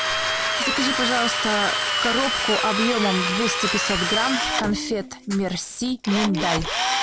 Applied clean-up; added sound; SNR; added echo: none; Drill; -1 dB; none.